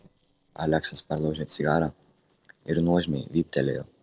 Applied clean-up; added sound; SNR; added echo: neural separator model SepFormer DNS4.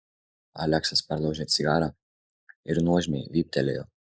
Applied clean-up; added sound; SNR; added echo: neural mask model Resemble Enhance denoiser.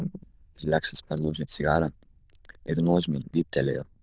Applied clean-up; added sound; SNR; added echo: neural diffusion model UNIVERSE++.